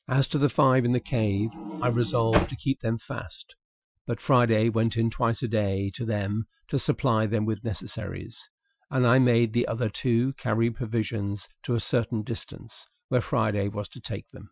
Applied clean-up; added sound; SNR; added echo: classical method Wiener filter.